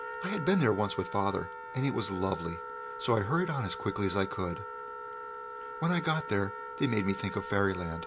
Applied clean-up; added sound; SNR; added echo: none; Wind instrument, woodwind instrument; 9 dB; none.